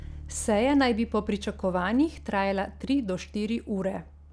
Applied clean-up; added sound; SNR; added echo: none; Bass guitar; 16 dB; none.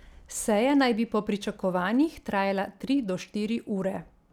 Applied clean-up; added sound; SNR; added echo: none; none; none; none.